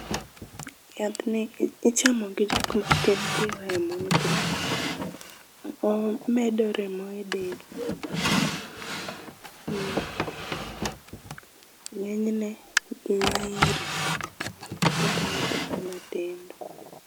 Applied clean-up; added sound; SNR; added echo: none; Drawer open or close; 0 dB; none.